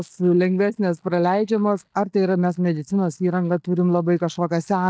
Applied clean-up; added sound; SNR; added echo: neural mask model DeepFilterNet 3.